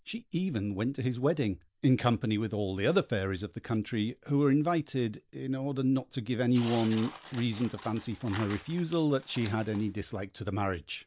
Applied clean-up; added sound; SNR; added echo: none; Tearing; 16 dB; none.